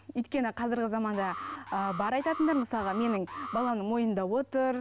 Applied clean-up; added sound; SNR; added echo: none; Alarm; 11 dB; none.